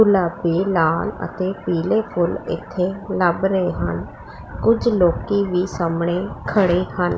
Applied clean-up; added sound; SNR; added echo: none; none; none; none.